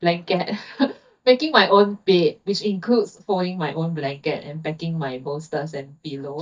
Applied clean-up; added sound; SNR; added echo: neural mask model DeepFilterNet 3.